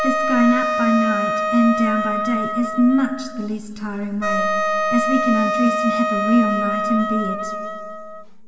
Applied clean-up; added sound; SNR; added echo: none; Wind instrument, woodwind instrument; 1 dB; reverberation time 2.0 s.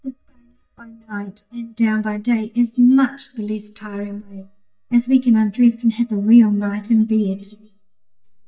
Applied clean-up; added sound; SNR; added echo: neural mask model DeepFilterNet 3.